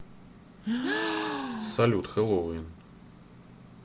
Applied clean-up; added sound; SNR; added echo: none; Gasp; 3 dB; none.